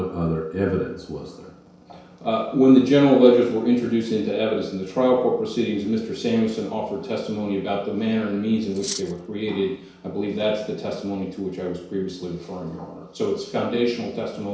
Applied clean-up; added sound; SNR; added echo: none; Cutlery, silverware; 11 dB; reverberation time 0.6 s.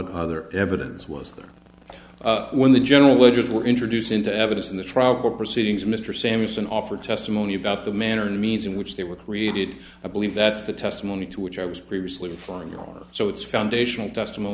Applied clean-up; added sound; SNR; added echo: none; none; none; none.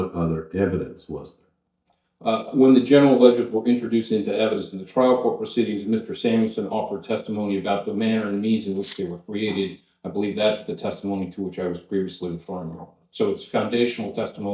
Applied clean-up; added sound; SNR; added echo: neural mask model DeepFilterNet 3.